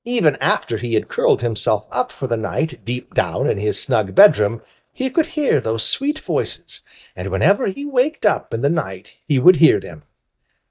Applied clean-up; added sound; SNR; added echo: neural mask model DeepFilterNet 3.